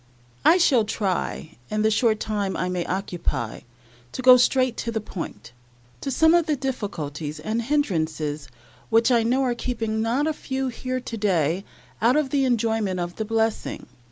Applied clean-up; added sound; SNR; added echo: none; none; none; none.